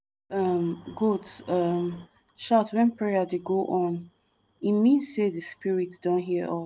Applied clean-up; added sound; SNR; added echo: none; none; none; none.